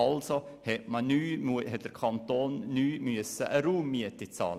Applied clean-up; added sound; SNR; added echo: none; none; none; none.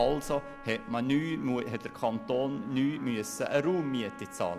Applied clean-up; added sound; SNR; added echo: none; Telephone + Trumpet; 16 dB; none.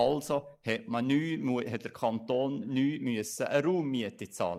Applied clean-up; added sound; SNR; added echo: neural mask model Resemble Enhance denoiser.